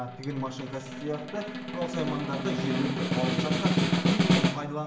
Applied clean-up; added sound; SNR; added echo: none; Snare drum; -5 dB; reverberation time 0.8 s.